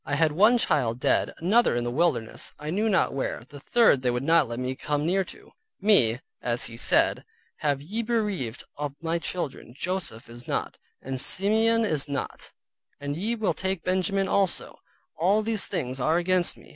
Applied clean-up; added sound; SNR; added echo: none; none; none; none.